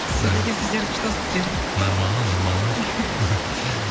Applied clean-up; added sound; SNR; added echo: none; Water; 2 dB; none.